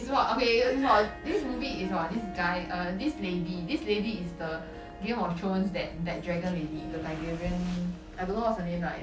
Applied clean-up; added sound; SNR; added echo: none; Harp; 13 dB; none.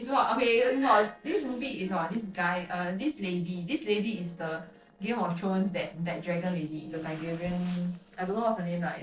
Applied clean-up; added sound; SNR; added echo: neural separator model SepFormer DNS4.